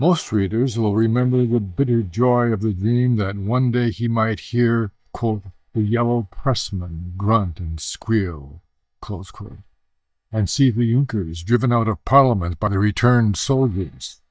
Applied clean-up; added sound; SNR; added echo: neural mask model DeepFilterNet 3.